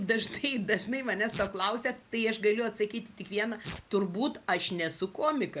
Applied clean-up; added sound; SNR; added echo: none; Tearing; 19 dB; none.